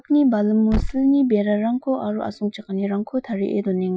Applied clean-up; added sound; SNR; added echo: classical method Wiener filter.